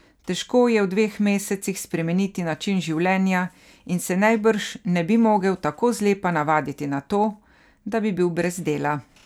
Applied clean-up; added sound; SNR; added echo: none; none; none; none.